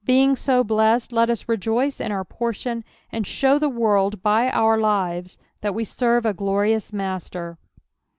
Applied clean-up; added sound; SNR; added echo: none; none; none; none.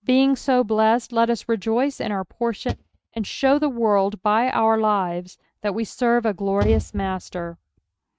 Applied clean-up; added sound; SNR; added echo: neural mask model RNNoise.